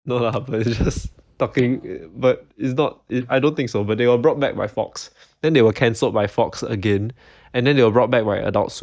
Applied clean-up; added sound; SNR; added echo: neural mask model DeepFilterNet 3.